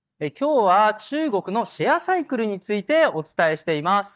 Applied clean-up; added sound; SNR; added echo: neural mask model DeepFilterNet 3.